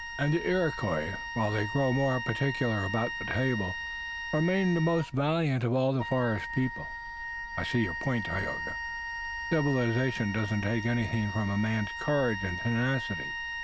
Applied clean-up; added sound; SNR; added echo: none; Wind instrument, woodwind instrument; 7 dB; none.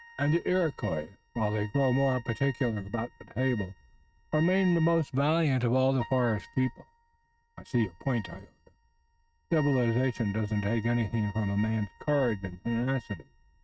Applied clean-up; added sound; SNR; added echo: neural mask model RNNoise.